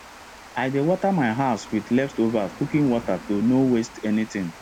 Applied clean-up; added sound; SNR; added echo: none; Water; 18 dB; none.